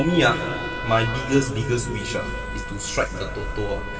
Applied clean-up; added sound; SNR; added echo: none; Trumpet; 10 dB; reverberation time 2.9 s.